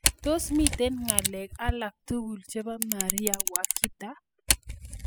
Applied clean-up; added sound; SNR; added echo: classical method spectral subtraction.